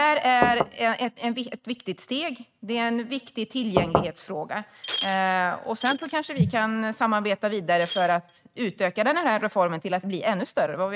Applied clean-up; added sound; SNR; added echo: neural mask model RNNoise.